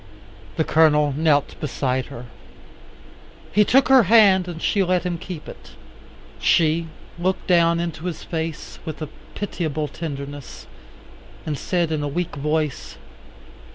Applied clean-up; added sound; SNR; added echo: none; none; none; none.